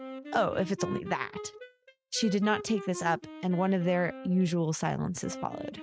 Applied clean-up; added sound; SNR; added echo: neural mask model RNNoise.